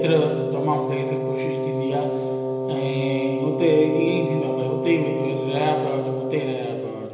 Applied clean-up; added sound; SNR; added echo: none; Wind instrument, woodwind instrument; 1 dB; reverberation time 2.1 s.